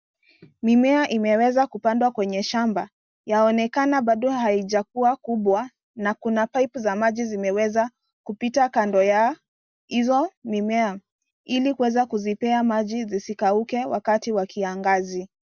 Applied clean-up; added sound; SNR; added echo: none; none; none; none.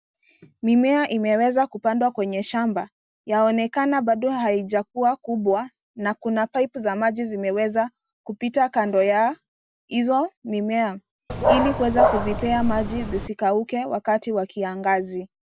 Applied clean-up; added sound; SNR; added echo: none; Dog; -1 dB; none.